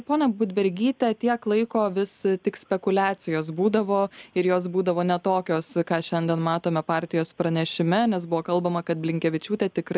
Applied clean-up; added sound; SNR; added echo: none; none; none; none.